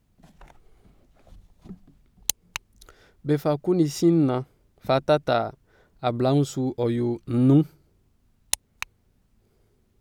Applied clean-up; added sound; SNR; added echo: none; none; none; none.